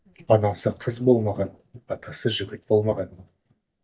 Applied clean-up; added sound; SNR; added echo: neural mask model DeepFilterNet 3.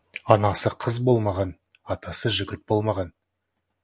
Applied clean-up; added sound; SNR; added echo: none; none; none; none.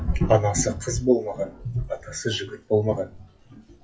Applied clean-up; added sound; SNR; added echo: classical method WPE with log-MMSE.